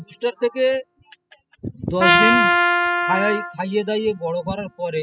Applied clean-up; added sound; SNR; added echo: classical method spectral subtraction.